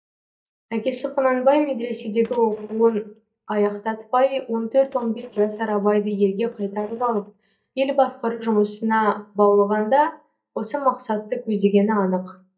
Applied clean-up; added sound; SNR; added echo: neural mask model DeepFilterNet 3.